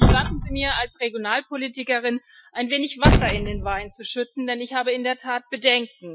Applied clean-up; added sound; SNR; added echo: classical method Wiener filter.